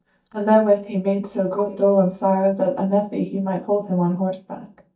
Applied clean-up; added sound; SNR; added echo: neural mask model DeepFilterNet 3.